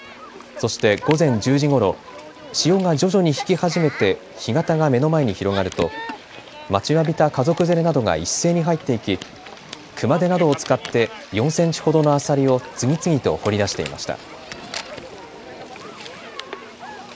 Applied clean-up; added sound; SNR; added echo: none; none; none; none.